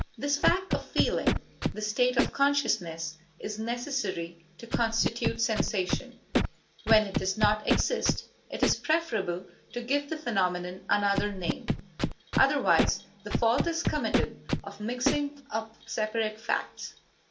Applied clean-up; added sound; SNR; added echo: none; Scratching (performance technique); 3 dB; reverberation time 0.2 s.